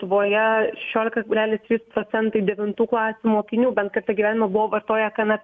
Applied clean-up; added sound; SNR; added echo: none; none; none; none.